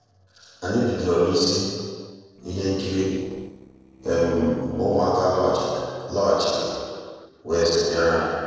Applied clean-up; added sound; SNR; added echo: neural separator model SepFormer DNS4.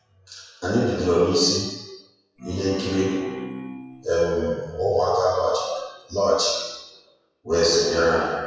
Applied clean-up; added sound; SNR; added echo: classical method WPE with log-MMSE.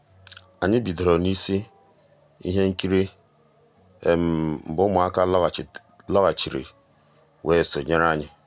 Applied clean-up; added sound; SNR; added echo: none; none; none; none.